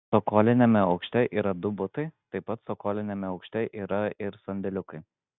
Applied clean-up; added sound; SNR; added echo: none; none; none; none.